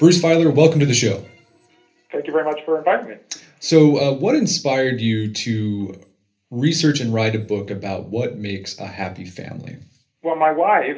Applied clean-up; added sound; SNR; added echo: none; none; none; reverberation time 0.3 s.